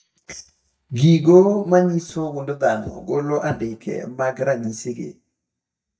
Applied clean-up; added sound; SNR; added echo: neural mask model DeepFilterNet 3.